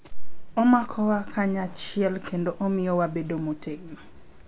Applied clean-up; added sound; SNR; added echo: none; none; none; none.